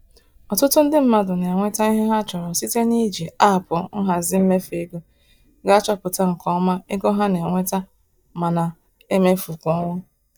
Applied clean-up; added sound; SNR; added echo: neural mask model DeepFilterNet 3.